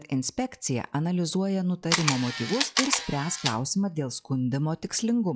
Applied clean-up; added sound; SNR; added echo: classical method log-MMSE.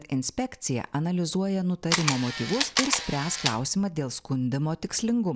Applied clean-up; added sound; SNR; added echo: none; Camera; 2 dB; none.